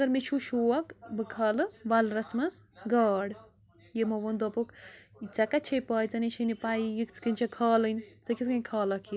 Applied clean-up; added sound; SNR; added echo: none; none; none; none.